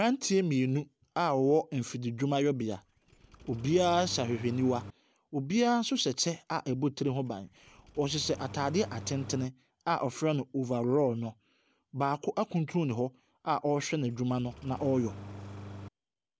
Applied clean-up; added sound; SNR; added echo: none; Engine starting; 15 dB; none.